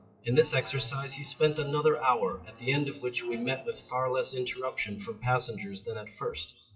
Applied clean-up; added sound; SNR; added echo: classical method WPE with log-MMSE.